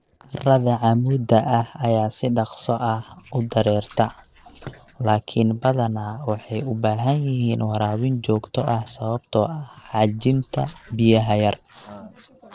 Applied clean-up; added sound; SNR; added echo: neural separator model SepFormer DNS4.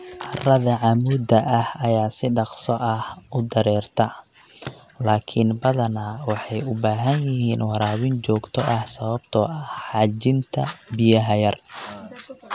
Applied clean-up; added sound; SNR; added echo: none; none; none; none.